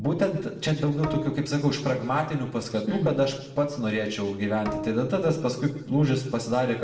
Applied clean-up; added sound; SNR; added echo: none; Bowed string instrument; 12 dB; reverberation time 0.9 s.